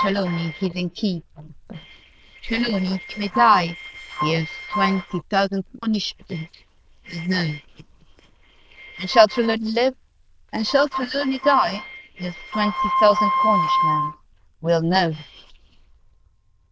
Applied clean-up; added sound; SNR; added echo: neural diffusion model UNIVERSE++.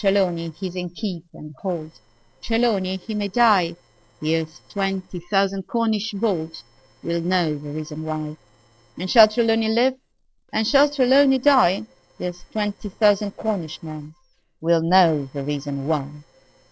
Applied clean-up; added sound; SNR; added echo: neural separator model SepFormer DNS4.